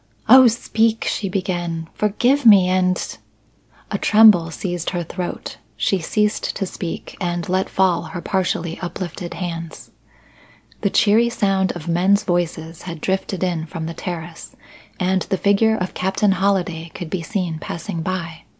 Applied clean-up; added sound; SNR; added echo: none; none; none; none.